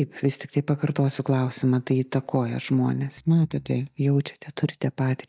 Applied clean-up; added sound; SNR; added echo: neural mask model DeepFilterNet 3.